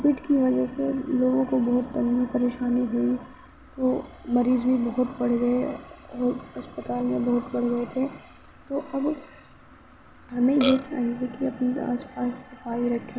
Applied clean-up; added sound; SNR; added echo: none; Burping, eructation; 3 dB; none.